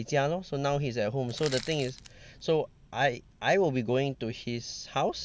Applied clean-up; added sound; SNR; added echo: none; Crushing; 14 dB; none.